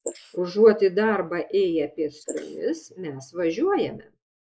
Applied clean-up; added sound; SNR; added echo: neural mask model Resemble Enhance denoiser.